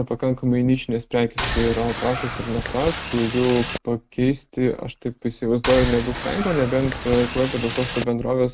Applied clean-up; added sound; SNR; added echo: none; Boat, Water vehicle; 6 dB; none.